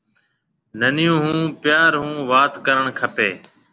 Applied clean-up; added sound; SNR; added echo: none; none; none; none.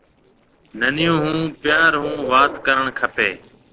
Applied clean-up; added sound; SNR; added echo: neural separator model SepFormer DNS4.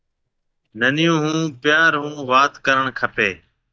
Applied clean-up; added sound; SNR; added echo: neural mask model DeepFilterNet 3.